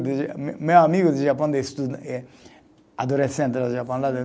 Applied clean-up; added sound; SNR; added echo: none; none; none; none.